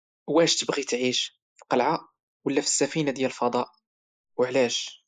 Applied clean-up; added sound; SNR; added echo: neural mask model Resemble Enhance denoiser.